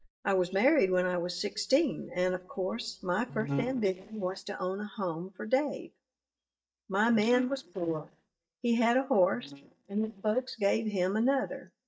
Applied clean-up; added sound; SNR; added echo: neural mask model DeepFilterNet 3.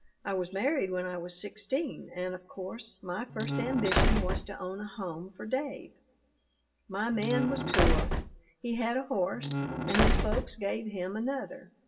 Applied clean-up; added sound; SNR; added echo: none; Slam; -5 dB; reverberation time 0.4 s.